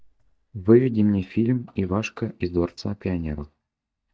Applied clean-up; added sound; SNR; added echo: neural mask model DeepFilterNet 3.